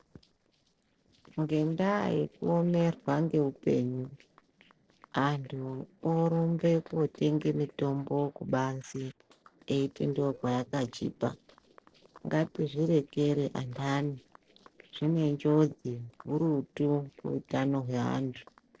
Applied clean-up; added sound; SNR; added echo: neural separator model SepFormer DNS4.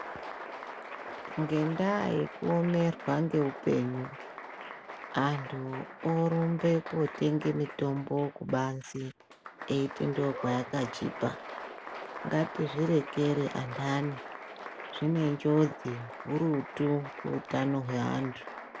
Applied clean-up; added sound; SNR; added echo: none; Applause; 12 dB; none.